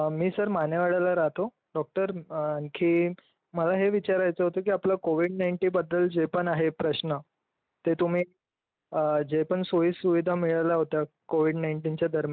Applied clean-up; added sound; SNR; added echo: none; none; none; none.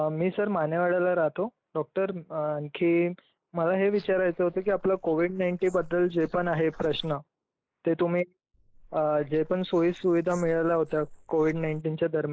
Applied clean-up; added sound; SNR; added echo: neural mask model Resemble Enhance denoiser.